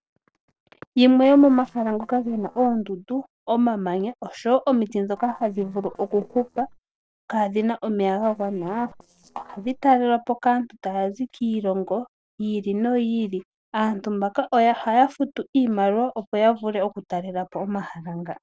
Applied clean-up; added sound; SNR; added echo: neural separator model SepFormer DNS4.